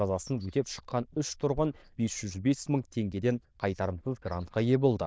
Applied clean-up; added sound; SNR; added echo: neural diffusion model UNIVERSE++.